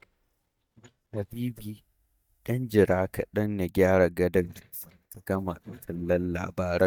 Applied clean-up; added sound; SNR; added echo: neural mask model DeepFilterNet 3.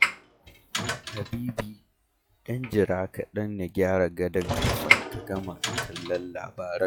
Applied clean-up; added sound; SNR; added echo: classical method log-MMSE.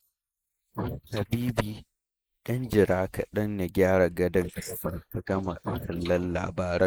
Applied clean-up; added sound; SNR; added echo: neural mask model Resemble Enhance denoiser.